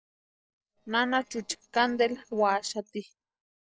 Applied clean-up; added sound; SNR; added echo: neural separator model SepFormer DNS4.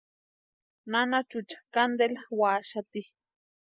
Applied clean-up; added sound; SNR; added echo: neural mask model Resemble Enhance denoiser.